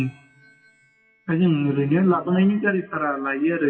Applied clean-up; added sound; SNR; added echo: classical method WPE with log-MMSE.